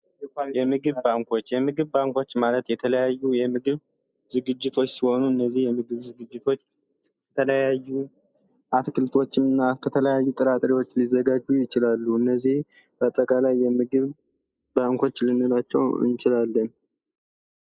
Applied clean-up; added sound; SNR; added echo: neural mask model Resemble Enhance denoiser.